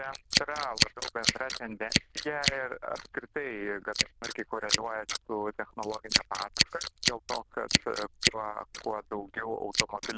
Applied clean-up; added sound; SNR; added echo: neural diffusion model UNIVERSE++.